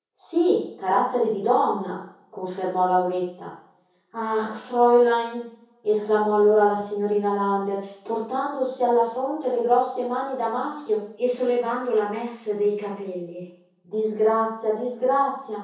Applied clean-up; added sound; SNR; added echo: none; none; none; reverberation time 0.6 s.